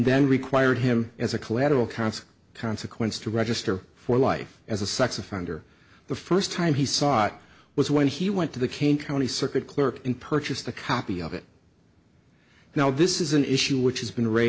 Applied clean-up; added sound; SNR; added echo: none; none; none; none.